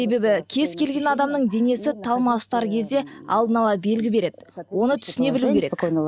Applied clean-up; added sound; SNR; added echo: none; none; none; none.